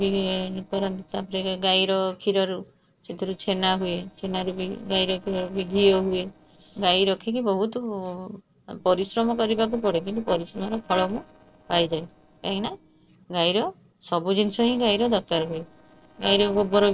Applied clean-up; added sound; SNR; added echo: neural separator model SepFormer DNS4.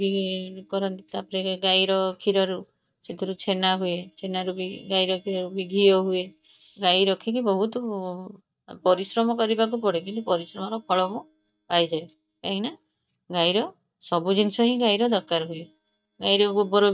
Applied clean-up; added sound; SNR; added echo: neural mask model DeepFilterNet 3.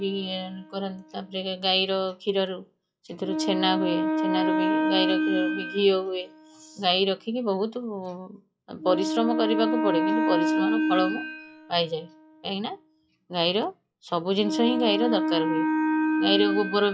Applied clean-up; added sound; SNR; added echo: classical method log-MMSE.